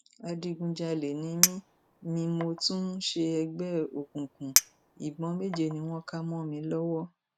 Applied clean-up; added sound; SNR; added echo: none; Chink, clink; 2 dB; none.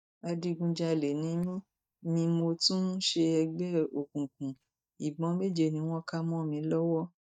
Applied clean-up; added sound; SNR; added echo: neural mask model DeepFilterNet 3.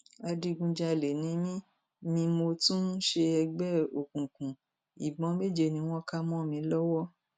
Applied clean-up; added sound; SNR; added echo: none; none; none; none.